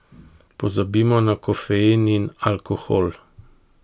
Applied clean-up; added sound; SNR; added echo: none; none; none; none.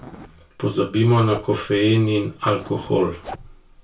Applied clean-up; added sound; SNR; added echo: none; Zipper (clothing); 20 dB; reverberation time 0.3 s.